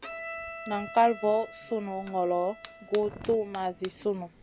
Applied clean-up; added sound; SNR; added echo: none; Fire + Bowed string instrument; 14 dB; none.